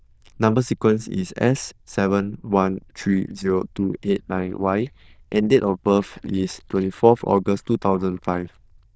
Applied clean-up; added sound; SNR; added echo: neural diffusion model UNIVERSE++.